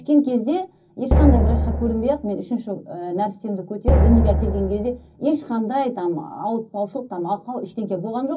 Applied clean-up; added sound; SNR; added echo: none; Drum; -3 dB; reverberation time 0.4 s.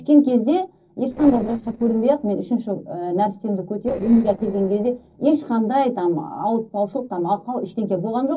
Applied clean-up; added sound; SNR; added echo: neural separator model SepFormer DNS4.